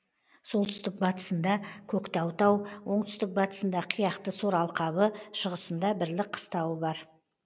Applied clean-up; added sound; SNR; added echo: none; none; none; none.